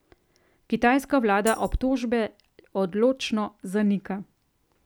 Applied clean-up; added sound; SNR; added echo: none; Tambourine; 18 dB; none.